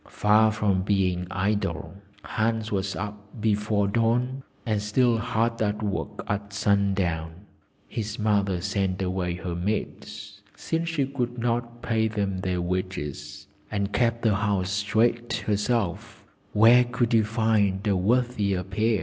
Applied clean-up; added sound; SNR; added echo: none; none; none; none.